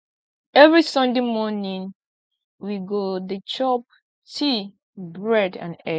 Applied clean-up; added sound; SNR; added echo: none; none; none; none.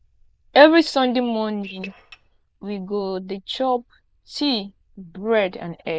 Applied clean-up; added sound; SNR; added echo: neural diffusion model UNIVERSE++.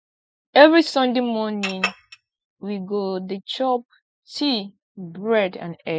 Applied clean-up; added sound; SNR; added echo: classical method Wiener filter.